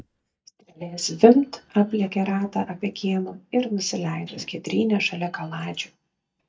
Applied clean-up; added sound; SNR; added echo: neural mask model DeepFilterNet 3.